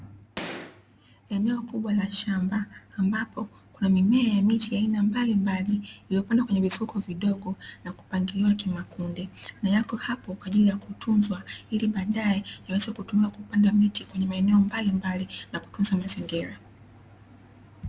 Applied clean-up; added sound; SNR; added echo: none; Gunshot, gunfire; 14 dB; none.